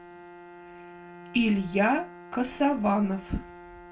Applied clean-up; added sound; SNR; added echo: none; Bowed string instrument; 19 dB; reverberation time 0.2 s.